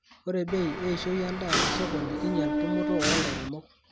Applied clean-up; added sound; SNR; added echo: none; Mechanisms; -3 dB; none.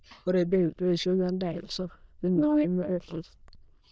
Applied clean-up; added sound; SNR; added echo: neural diffusion model UNIVERSE++.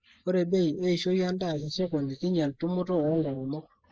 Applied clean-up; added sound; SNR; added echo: neural mask model Resemble Enhance denoiser.